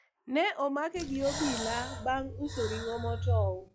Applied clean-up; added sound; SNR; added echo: classical method log-MMSE.